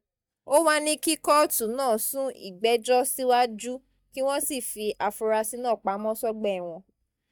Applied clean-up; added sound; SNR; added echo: neural mask model DeepFilterNet 3.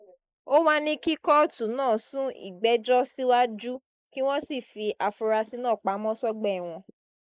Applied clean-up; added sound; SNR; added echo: neural mask model Resemble Enhance denoiser.